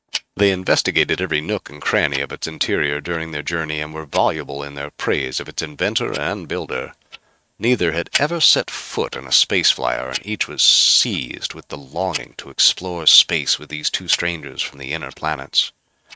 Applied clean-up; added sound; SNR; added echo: neural mask model RNNoise.